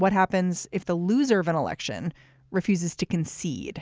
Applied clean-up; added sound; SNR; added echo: none; none; none; none.